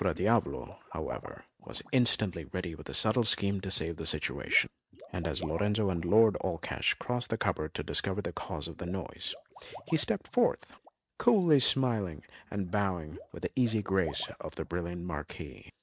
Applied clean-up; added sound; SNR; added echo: neural mask model RNNoise.